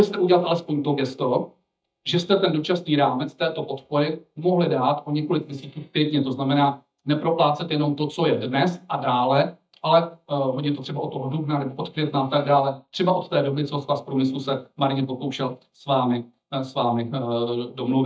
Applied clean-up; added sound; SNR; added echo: neural mask model DeepFilterNet 3.